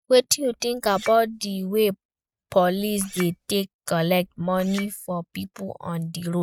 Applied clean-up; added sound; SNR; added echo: neural mask model RNNoise.